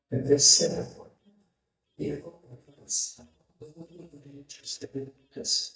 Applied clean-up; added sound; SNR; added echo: neural mask model DeepFilterNet 3.